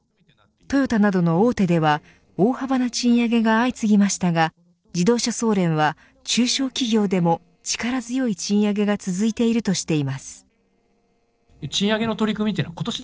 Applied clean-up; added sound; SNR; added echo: neural separator model SepFormer DNS4.